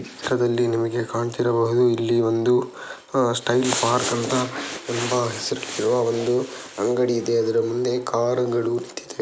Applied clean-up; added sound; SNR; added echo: none; none; none; none.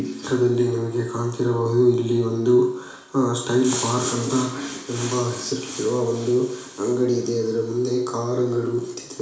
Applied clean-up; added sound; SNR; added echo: none; none; none; reverberation time 0.7 s.